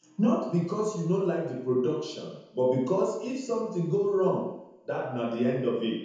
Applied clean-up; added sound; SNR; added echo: none; none; none; reverberation time 0.9 s.